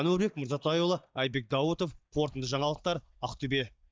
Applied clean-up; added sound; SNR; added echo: neural mask model DeepFilterNet 3.